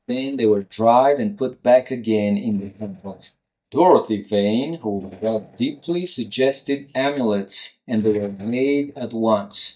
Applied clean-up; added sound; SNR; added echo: neural mask model DeepFilterNet 3.